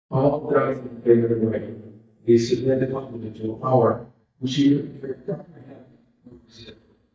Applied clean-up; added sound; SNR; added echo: neural mask model DeepFilterNet 3.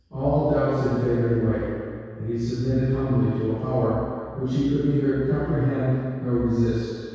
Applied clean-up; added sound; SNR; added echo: none; Piano; 20 dB; reverberation time 2.0 s.